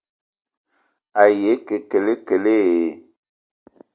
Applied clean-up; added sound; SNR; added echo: none; none; none; none.